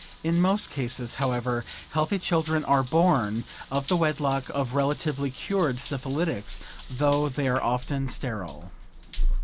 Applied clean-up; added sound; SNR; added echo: none; Drip / Trickle, dribble / Bathtub (filling or washing) / Water tap, faucet; 7 dB; none.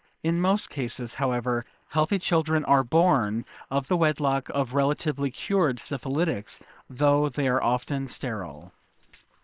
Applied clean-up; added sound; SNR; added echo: neural separator model SepFormer WHAM!.